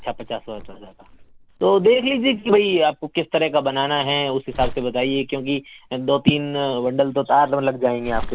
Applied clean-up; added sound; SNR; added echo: none; Crumpling, crinkling; 15 dB; none.